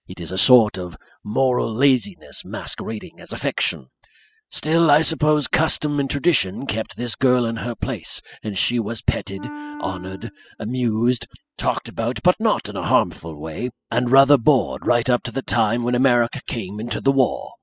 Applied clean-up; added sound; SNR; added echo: classical method spectral subtraction.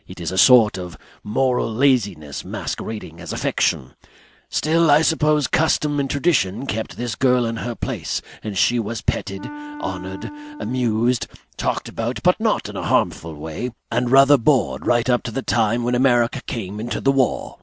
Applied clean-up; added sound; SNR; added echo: none; Wind instrument, woodwind instrument; 14 dB; none.